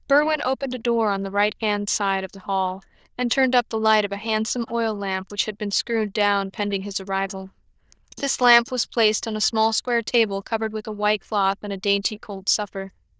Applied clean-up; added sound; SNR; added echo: neural diffusion model UNIVERSE++.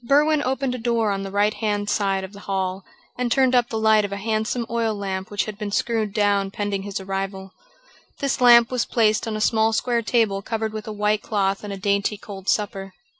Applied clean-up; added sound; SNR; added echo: none; none; none; none.